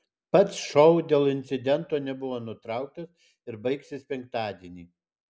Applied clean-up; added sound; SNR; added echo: none; none; none; none.